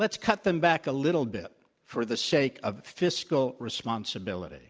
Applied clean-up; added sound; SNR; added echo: none; none; none; none.